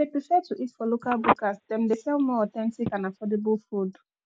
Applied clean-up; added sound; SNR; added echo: none; Telephone; 5 dB; none.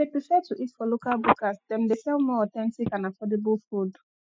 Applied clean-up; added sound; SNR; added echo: classical method spectral subtraction.